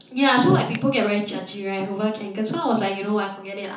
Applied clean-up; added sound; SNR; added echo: none; Finger snapping; 17 dB; reverberation time 0.9 s.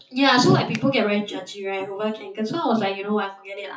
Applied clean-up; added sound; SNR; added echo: classical method WPE with log-MMSE.